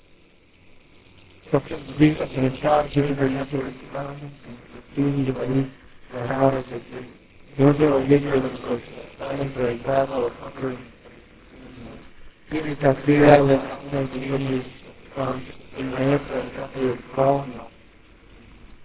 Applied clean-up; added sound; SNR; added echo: neural separator model SepFormer WHAMR!.